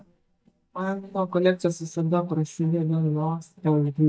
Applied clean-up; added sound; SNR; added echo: neural mask model DeepFilterNet 3.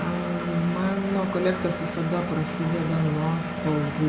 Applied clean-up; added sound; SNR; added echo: none; Engine; 4 dB; reverberation time 0.7 s.